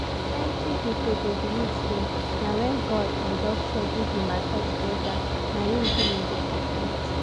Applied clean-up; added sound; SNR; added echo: none; Mechanical fan; -4 dB; none.